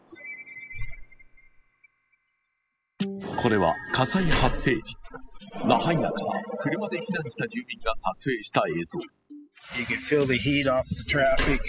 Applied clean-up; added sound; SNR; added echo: classical method spectral subtraction.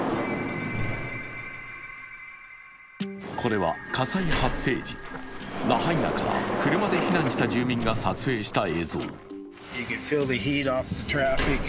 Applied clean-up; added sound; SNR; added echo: none; Sliding door; 3 dB; none.